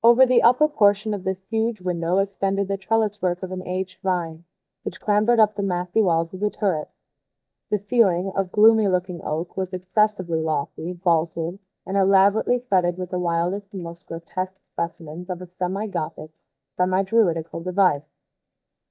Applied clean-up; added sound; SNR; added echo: neural mask model DeepFilterNet 3.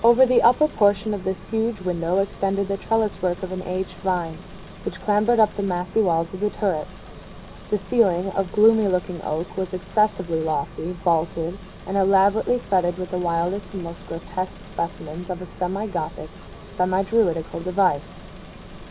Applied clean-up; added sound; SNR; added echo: none; Engine + Subway, metro, underground; 16 dB; none.